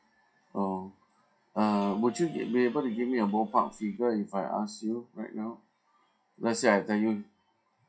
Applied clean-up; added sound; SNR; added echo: classical method WPE with log-MMSE.